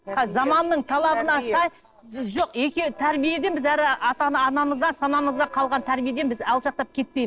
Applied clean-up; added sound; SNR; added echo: neural separator model SepFormer DNS4.